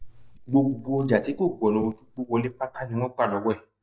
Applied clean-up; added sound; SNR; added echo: neural mask model DeepFilterNet 3.